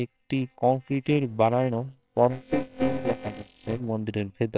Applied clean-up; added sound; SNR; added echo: neural separator model SepFormer WHAMR!.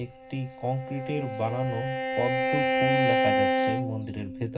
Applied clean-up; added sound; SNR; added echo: none; Bowed string instrument; -4 dB; reverberation time 0.4 s.